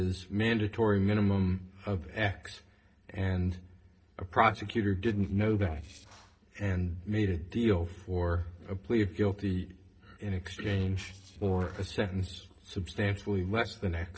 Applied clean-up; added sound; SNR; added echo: neural separator model SepFormer DNS4.